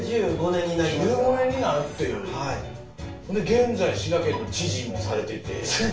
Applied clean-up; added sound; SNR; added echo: none; Bowed string instrument; 15 dB; reverberation time 0.4 s.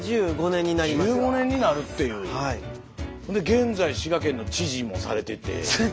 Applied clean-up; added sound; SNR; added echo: none; none; none; none.